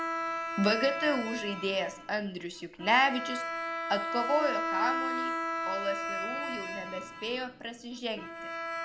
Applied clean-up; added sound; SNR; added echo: none; Bowed string instrument; 3 dB; reverberation time 0.5 s.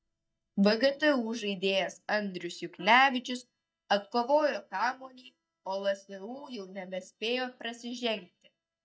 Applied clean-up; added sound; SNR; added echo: neural mask model DeepFilterNet 3.